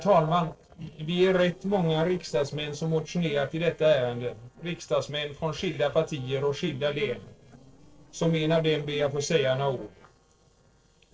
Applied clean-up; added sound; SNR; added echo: neural separator model SepFormer DNS4.